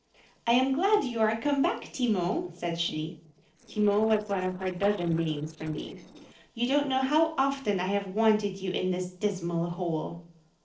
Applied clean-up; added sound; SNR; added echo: neural separator model SepFormer DNS4.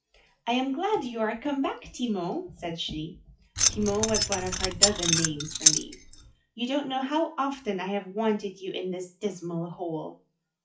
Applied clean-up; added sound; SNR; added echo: classical method WPE with log-MMSE.